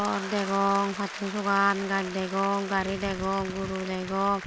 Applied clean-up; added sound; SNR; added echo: none; Applause / Crowd; 11 dB; none.